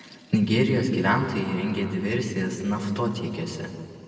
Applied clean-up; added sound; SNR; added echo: none; none; none; reverberation time 2.2 s.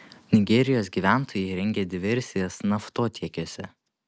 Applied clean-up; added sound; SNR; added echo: none; none; none; none.